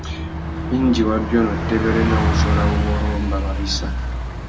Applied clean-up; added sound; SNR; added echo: none; Bus; -1 dB; reverberation time 1.5 s.